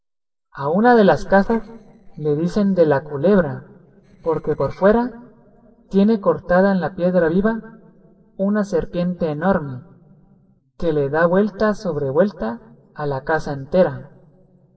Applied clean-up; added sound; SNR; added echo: neural separator model SepFormer DNS4.